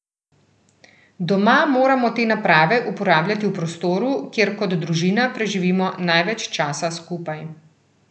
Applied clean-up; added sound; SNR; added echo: none; none; none; none.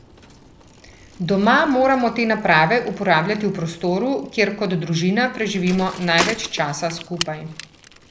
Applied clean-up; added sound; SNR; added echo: none; Bicycle; 14 dB; none.